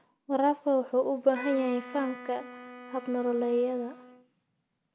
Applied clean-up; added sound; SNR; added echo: none; Wind instrument, woodwind instrument; 15 dB; none.